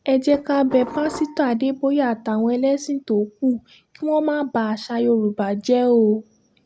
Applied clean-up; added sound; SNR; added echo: none; Dishes, pots, and pans; 14 dB; none.